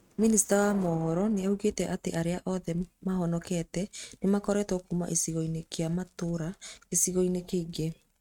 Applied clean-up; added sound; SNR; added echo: neural mask model RNNoise.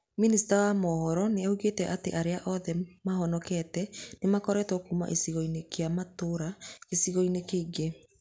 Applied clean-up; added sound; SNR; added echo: none; none; none; none.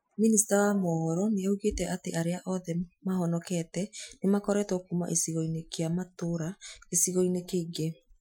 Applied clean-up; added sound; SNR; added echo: classical method Wiener filter.